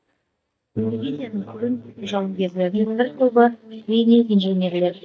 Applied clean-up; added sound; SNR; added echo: neural mask model DeepFilterNet 3.